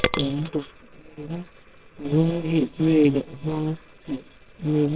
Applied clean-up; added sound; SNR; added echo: neural separator model SepFormer WHAMR!.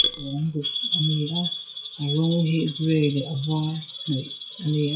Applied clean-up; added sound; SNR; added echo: classical method WPE with log-MMSE.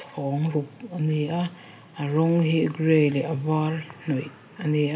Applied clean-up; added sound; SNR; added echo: none; none; none; none.